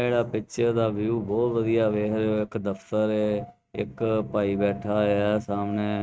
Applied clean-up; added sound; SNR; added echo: neural mask model RNNoise.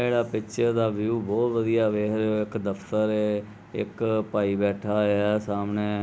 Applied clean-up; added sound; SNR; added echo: none; none; none; none.